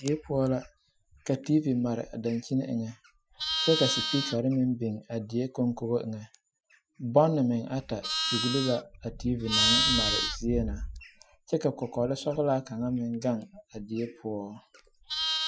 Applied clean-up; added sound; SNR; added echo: classical method Wiener filter.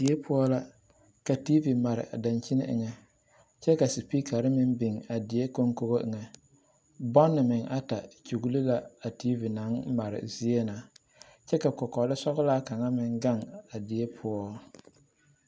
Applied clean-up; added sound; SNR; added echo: none; none; none; none.